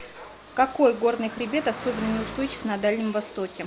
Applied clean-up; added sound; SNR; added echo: none; Car passing by; 15 dB; none.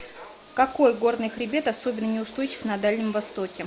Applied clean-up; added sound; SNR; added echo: none; none; none; none.